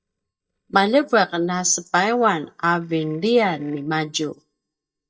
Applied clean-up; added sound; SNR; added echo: neural mask model DeepFilterNet 3.